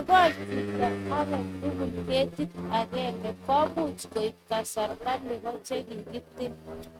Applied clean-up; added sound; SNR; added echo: neural mask model RNNoise.